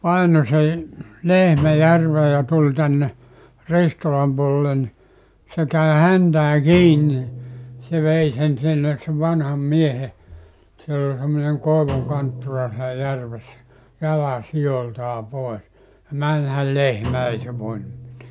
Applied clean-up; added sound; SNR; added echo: none; Drum; 17 dB; none.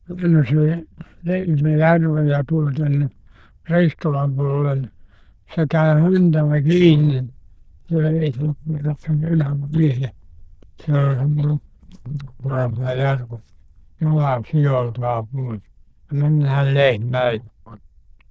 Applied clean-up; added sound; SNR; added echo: neural diffusion model UNIVERSE++.